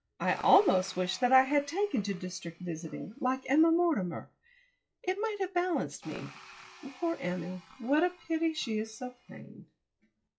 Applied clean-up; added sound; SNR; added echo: classical method log-MMSE.